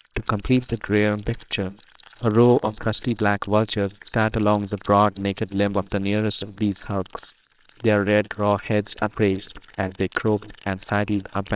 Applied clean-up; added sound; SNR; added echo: neural separator model SepFormer WHAMR!.